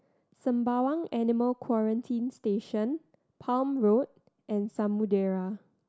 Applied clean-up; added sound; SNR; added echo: none; none; none; none.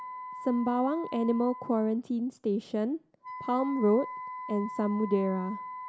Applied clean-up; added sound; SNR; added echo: none; Wind instrument, woodwind instrument; 12 dB; none.